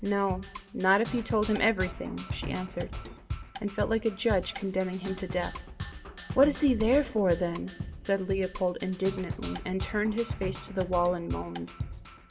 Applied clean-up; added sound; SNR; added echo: none; Percussion; 9 dB; reverberation time 0.3 s.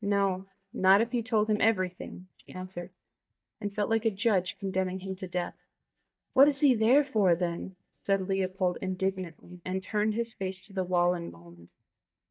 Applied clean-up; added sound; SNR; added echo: neural mask model DeepFilterNet 3.